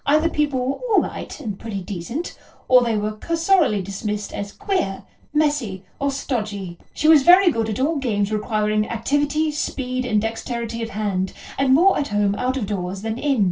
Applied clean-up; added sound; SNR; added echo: neural separator model SepFormer DNS4.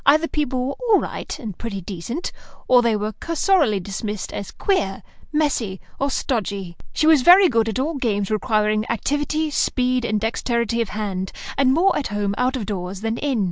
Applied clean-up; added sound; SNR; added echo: none; none; none; none.